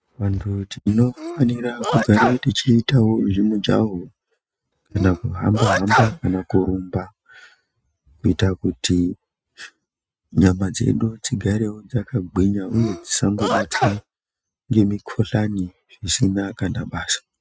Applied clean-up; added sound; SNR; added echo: neural mask model RNNoise.